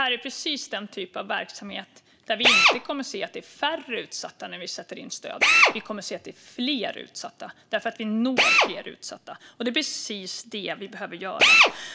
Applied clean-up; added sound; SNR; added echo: none; Drill; -5 dB; none.